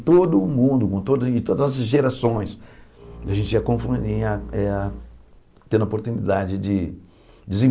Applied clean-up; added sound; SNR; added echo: none; Bowed string instrument; 14 dB; none.